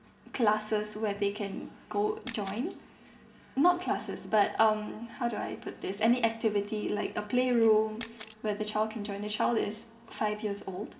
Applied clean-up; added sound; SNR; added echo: none; Camera; 11 dB; reverberation time 2.0 s.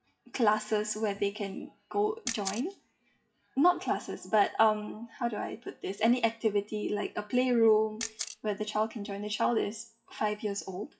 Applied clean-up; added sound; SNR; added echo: classical method WPE with log-MMSE.